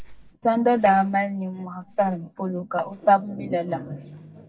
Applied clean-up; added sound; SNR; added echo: neural mask model DeepFilterNet 3.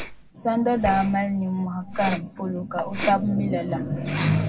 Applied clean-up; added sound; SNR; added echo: none; Respiratory sounds; 11 dB; reverberation time 0.3 s.